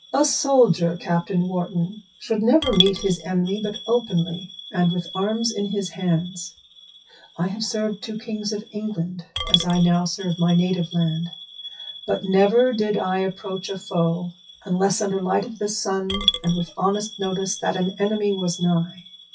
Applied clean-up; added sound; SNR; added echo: classical method WPE with log-MMSE.